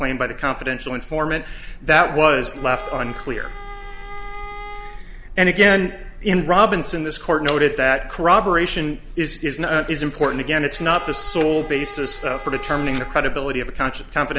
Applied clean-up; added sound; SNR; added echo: none; Bowed string instrument; 17 dB; none.